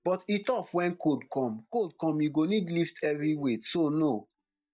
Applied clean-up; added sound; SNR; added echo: neural mask model DeepFilterNet 3.